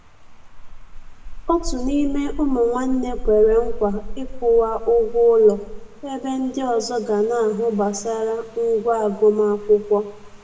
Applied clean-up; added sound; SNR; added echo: none; Rain; 10 dB; reverberation time 0.7 s.